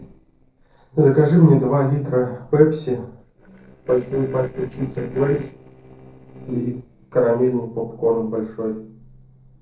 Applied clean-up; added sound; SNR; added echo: neural separator model SepFormer DNS4.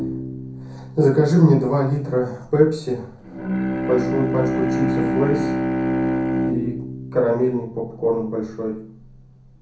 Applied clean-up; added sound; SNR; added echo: none; Bowed string instrument; 4 dB; reverberation time 0.6 s.